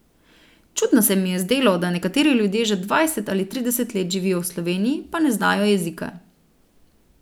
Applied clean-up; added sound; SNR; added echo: none; none; none; none.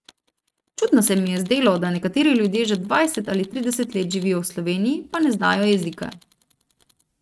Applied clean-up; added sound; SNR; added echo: neural mask model RNNoise.